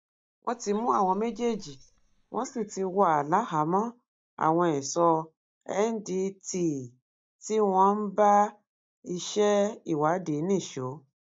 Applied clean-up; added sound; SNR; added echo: neural mask model DeepFilterNet 3.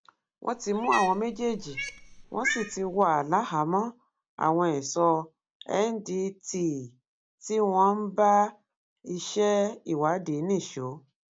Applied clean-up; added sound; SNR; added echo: none; Cat; 8 dB; none.